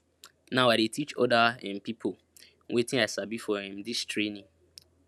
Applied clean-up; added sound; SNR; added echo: none; none; none; none.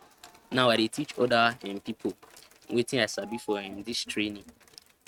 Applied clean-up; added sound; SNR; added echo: neural mask model RNNoise.